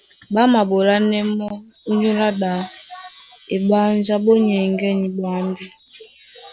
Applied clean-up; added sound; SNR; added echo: none; Wind chime; 17 dB; none.